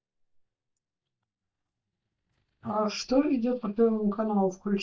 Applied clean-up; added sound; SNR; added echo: neural mask model DeepFilterNet 3.